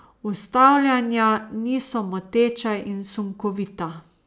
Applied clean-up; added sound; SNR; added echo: none; none; none; none.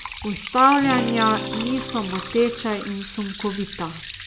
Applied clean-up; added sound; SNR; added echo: none; Acoustic guitar / Strum + Liquid; 8 dB; none.